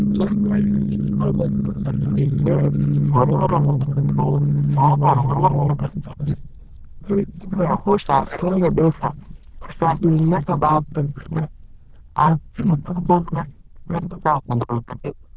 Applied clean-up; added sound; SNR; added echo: neural diffusion model UNIVERSE++.